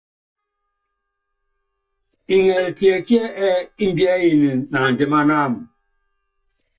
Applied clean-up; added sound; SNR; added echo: neural mask model DeepFilterNet 3.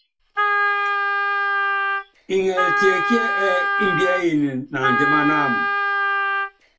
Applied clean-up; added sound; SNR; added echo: none; Wind instrument, woodwind instrument; -4 dB; reverberation time 0.2 s.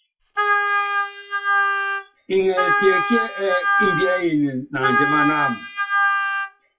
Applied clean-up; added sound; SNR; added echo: classical method WPE with log-MMSE.